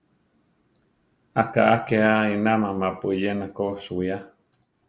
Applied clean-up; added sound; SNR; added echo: none; none; none; none.